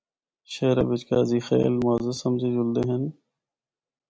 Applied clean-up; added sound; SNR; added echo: none; none; none; none.